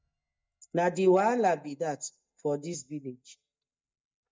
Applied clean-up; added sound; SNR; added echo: neural mask model DeepFilterNet 3.